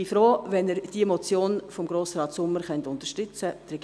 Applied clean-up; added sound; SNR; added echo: none; none; none; none.